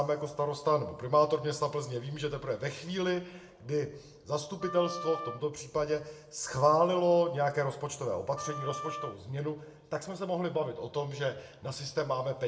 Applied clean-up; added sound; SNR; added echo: none; Wind instrument, woodwind instrument; 10 dB; reverberation time 0.7 s.